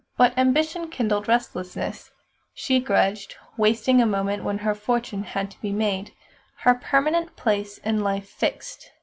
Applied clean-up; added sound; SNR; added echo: none; none; none; none.